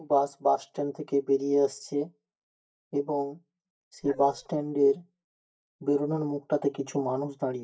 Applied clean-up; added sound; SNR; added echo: neural mask model DeepFilterNet 3.